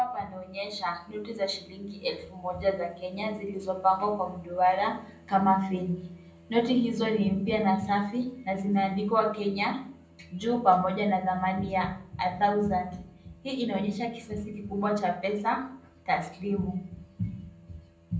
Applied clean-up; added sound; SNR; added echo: none; none; none; reverberation time 0.6 s.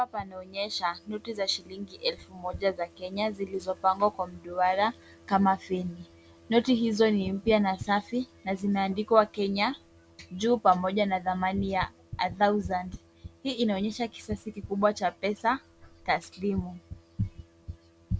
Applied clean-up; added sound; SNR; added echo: none; none; none; none.